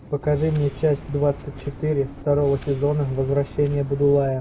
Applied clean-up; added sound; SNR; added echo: none; Subway, metro, underground; 16 dB; none.